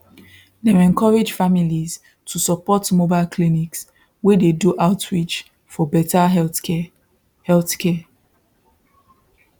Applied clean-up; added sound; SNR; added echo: none; none; none; none.